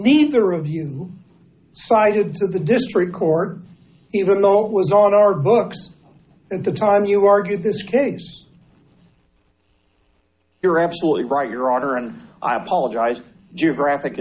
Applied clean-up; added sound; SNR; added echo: none; none; none; none.